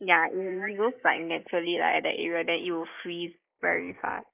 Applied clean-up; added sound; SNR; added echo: neural mask model Resemble Enhance denoiser.